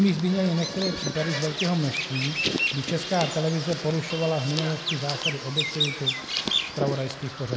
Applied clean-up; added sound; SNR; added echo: none; Bird vocalization, bird call, bird song; 3 dB; none.